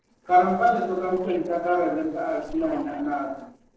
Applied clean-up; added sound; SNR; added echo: neural separator model SepFormer DNS4.